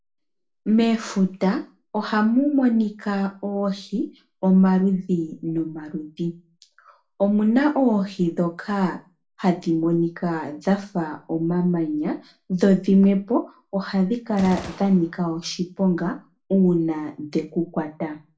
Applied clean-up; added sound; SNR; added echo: none; Gunshot, gunfire; 19 dB; reverberation time 0.2 s.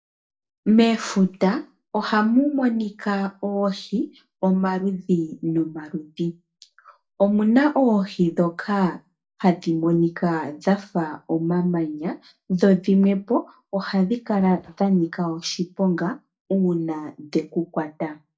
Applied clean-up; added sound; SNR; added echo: neural mask model DeepFilterNet 3.